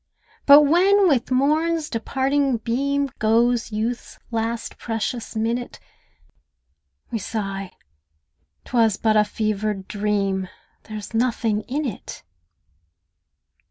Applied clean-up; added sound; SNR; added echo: none; none; none; none.